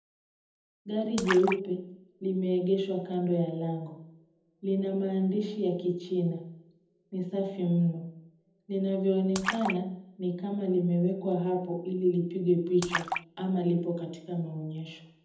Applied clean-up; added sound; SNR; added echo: none; Splash, splatter; 9 dB; reverberation time 0.8 s.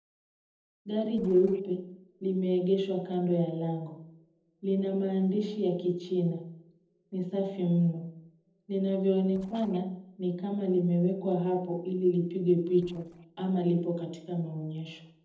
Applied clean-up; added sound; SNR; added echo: neural separator model SepFormer DNS4.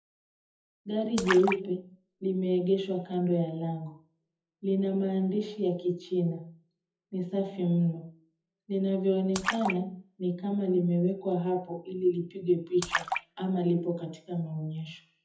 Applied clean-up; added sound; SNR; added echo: classical method WPE with log-MMSE.